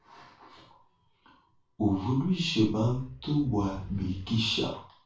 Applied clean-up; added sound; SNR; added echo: none; Animal; 18 dB; reverberation time 0.4 s.